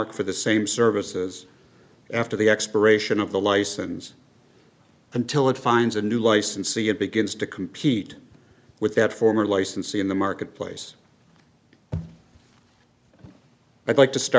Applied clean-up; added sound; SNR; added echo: none; none; none; none.